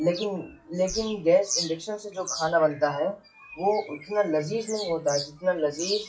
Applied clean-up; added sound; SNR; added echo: classical method WPE with log-MMSE.